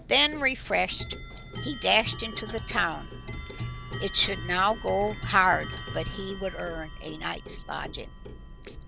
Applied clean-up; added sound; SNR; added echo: none; Clock; 9 dB; none.